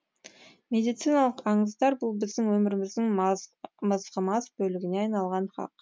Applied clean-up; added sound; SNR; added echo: none; none; none; none.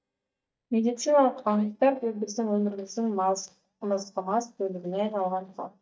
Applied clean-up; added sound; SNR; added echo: neural mask model DeepFilterNet 3.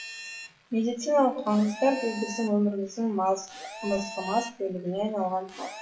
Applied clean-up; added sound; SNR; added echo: classical method WPE with log-MMSE.